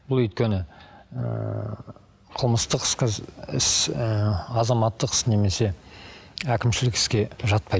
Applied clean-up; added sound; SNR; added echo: none; none; none; none.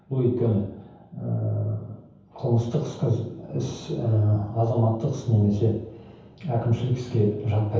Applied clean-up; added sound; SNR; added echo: none; none; none; reverberation time 0.9 s.